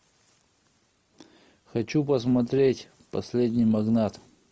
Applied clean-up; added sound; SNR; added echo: none; none; none; none.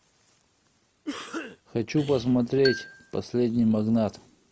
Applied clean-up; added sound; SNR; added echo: none; Marimba, xylophone + Cough; 12 dB; none.